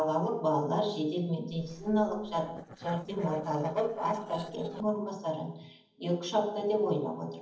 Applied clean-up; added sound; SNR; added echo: neural separator model SepFormer DNS4.